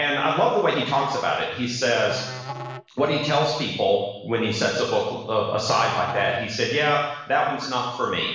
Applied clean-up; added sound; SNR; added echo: none; Musical instrument; 16 dB; reverberation time 0.9 s.